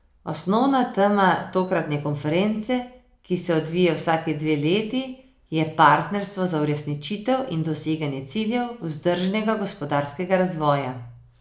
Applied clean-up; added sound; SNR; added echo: none; none; none; none.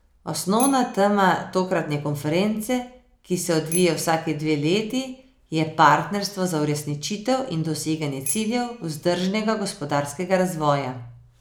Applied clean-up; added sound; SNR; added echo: none; Bicycle bell; 16 dB; none.